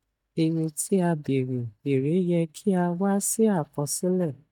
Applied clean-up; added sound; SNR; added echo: neural mask model DeepFilterNet 3.